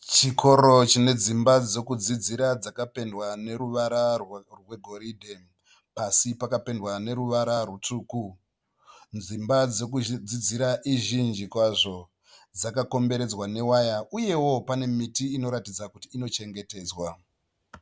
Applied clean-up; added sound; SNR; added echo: none; none; none; none.